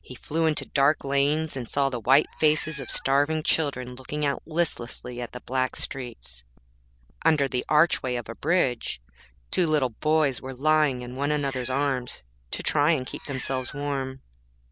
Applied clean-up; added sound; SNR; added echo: none; Meow; 16 dB; none.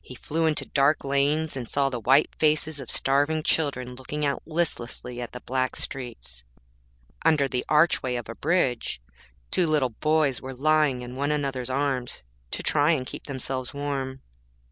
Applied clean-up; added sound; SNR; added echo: none; none; none; none.